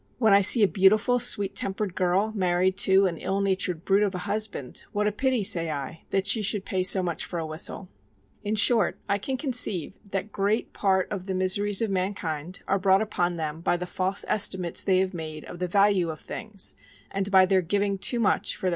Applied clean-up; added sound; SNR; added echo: none; none; none; none.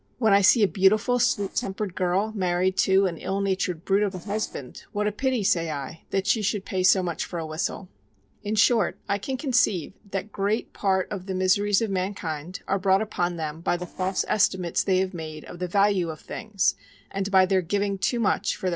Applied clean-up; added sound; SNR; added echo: neural separator model SepFormer DNS4.